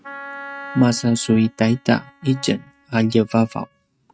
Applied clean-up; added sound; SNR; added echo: neural mask model RNNoise.